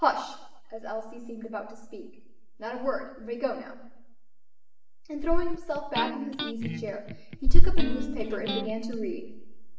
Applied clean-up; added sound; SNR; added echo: none; Electric guitar; 13 dB; reverberation time 0.8 s.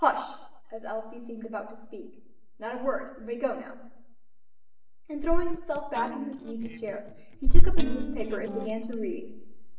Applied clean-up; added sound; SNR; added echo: neural separator model SepFormer DNS4.